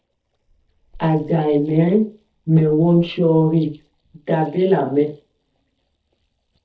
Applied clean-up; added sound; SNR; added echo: neural mask model DeepFilterNet 3.